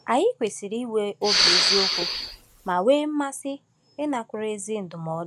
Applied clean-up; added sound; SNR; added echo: none; Respiratory sounds; -4 dB; none.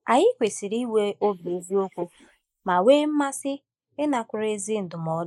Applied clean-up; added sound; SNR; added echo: neural mask model Resemble Enhance denoiser.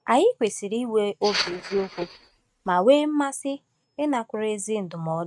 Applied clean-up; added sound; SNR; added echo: neural mask model RNNoise.